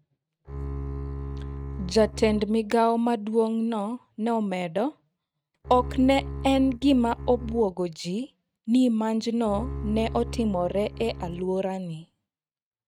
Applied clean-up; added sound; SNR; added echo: neural mask model RNNoise.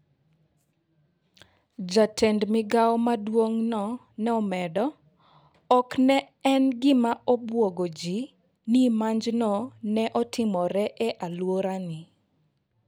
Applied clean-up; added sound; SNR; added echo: none; none; none; none.